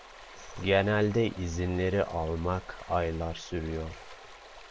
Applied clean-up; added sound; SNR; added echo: none; Stream; 19 dB; none.